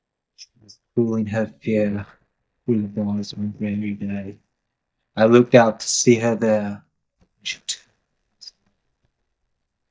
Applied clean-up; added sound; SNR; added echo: neural mask model DeepFilterNet 3.